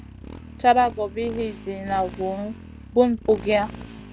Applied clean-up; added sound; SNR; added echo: none; Motorcycle; 15 dB; none.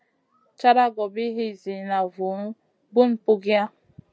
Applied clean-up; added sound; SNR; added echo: none; none; none; none.